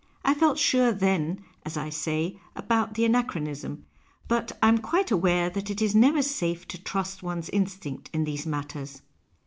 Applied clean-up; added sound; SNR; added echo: none; none; none; none.